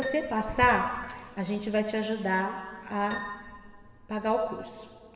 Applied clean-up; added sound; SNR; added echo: none; Piano; 16 dB; reverberation time 2.8 s.